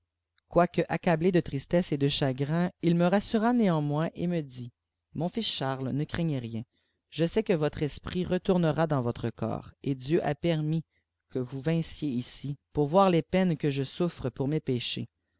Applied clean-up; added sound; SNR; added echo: none; none; none; none.